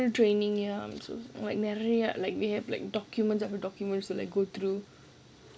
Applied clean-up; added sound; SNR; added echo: none; none; none; none.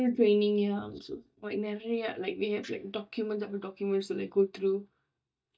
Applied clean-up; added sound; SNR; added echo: neural mask model DeepFilterNet 3.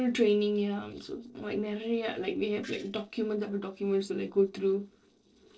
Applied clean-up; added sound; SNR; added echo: neural separator model SepFormer DNS4.